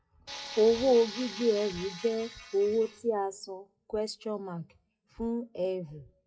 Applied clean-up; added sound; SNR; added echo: classical method WPE with log-MMSE.